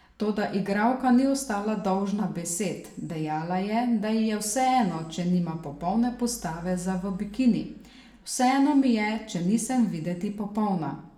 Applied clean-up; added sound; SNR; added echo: none; none; none; reverberation time 0.6 s.